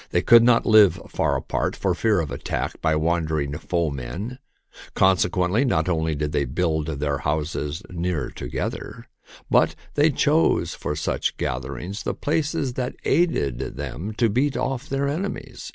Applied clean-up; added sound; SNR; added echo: none; none; none; none.